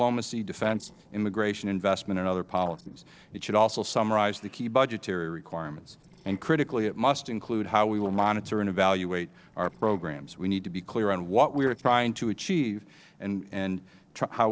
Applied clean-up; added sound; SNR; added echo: neural separator model SepFormer DNS4.